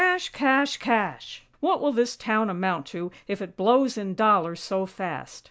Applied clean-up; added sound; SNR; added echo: none; none; none; none.